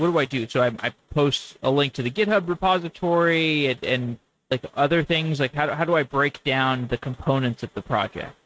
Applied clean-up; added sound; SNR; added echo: neural mask model RNNoise.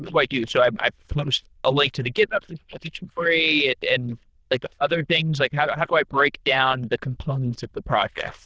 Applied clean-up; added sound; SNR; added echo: neural diffusion model UNIVERSE++.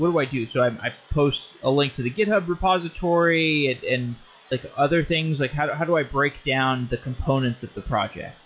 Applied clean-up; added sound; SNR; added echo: classical method log-MMSE.